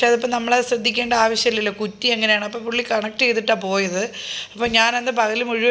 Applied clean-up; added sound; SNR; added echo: none; none; none; none.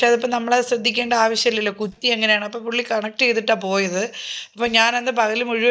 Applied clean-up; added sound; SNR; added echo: neural mask model DeepFilterNet 3.